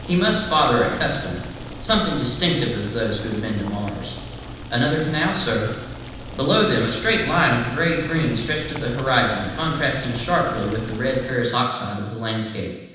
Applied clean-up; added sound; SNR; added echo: none; Boiling; 13 dB; reverberation time 1.1 s.